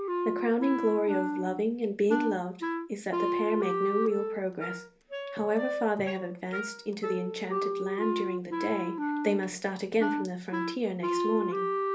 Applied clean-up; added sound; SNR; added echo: none; Wind instrument, woodwind instrument; 2 dB; reverberation time 0.3 s.